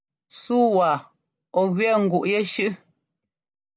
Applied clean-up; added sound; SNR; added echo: none; none; none; none.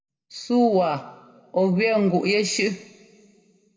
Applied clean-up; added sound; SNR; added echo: none; none; none; reverberation time 1.1 s.